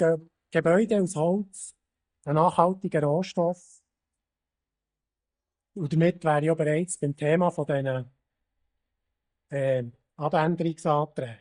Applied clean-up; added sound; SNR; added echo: neural mask model DeepFilterNet 3.